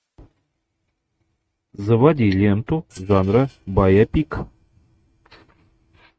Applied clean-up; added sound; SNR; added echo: neural mask model RNNoise.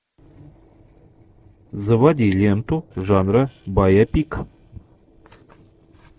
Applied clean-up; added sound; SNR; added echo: neural separator model SepFormer DNS4.